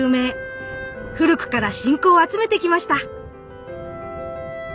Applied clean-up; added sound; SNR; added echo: none; Thunder; 19 dB; none.